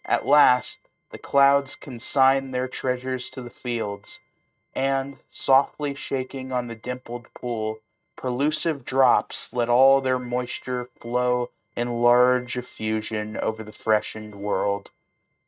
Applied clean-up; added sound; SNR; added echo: neural mask model RNNoise.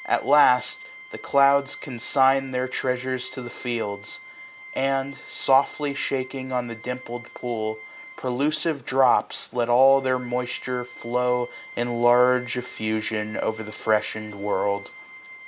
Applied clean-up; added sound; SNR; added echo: none; Organ; 19 dB; none.